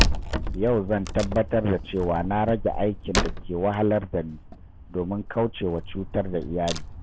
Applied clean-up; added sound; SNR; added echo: none; Wood; 4 dB; none.